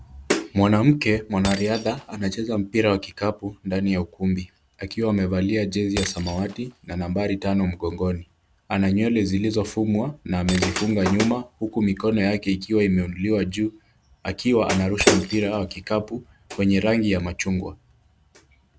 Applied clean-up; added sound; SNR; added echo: none; Shatter; 18 dB; none.